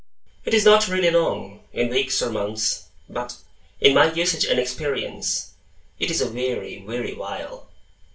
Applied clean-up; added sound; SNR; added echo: none; none; none; reverberation time 0.3 s.